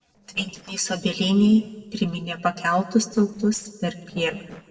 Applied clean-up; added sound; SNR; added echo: neural separator model SepFormer DNS4.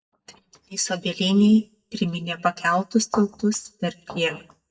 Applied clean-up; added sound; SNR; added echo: neural mask model DeepFilterNet 3.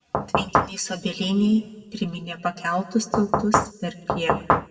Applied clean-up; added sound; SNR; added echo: none; Knock / Wood; -4 dB; reverberation time 1.0 s.